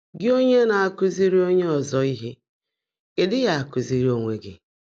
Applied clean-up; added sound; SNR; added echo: none; none; none; none.